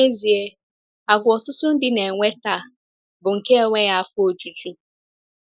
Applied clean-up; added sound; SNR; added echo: neural mask model Resemble Enhance denoiser.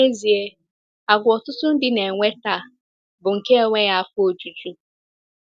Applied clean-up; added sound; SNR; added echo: none; none; none; none.